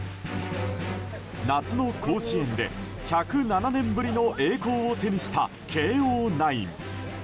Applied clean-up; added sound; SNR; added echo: none; none; none; none.